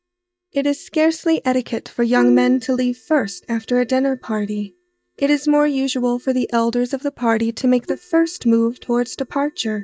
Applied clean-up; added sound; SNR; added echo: neural mask model DeepFilterNet 3.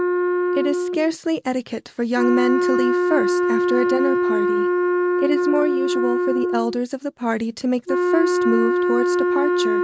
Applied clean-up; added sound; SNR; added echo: neural mask model RNNoise.